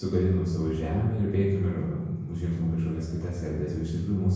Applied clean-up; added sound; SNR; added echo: none; none; none; reverberation time 1.0 s.